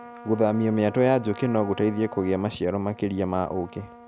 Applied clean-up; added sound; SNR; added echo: none; Trumpet; 19 dB; none.